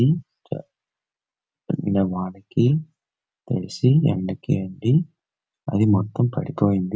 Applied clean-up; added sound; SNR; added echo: none; none; none; none.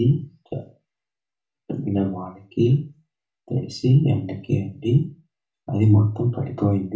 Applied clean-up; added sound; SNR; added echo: none; none; none; reverberation time 0.3 s.